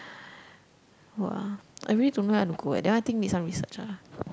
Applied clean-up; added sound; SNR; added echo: none; none; none; none.